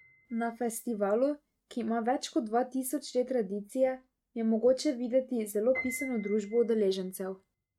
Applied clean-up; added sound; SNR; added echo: neural mask model RNNoise.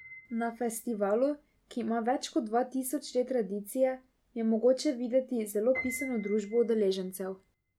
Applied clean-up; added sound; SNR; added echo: none; Piano; 18 dB; none.